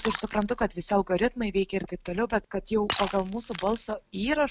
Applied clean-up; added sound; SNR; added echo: none; Shatter; 12 dB; none.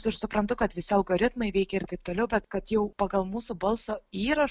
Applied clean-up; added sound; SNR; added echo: none; none; none; none.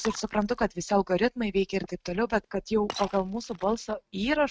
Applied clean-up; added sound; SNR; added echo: neural mask model RNNoise.